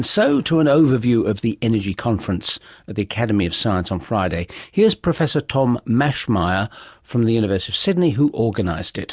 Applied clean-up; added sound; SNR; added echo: none; none; none; none.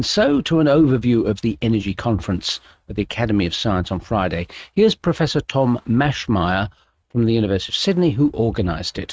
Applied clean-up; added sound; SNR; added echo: neural mask model RNNoise.